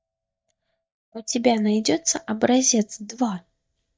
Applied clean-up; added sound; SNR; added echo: neural mask model DeepFilterNet 3.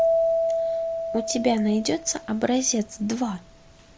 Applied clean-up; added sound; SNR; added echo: none; Keyboard (musical); 1 dB; none.